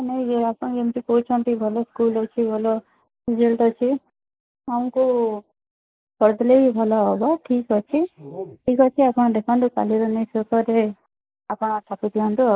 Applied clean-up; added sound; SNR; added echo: neural mask model Resemble Enhance denoiser.